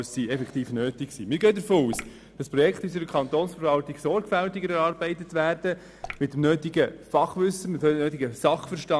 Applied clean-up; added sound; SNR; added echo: none; Drip / Water; 13 dB; none.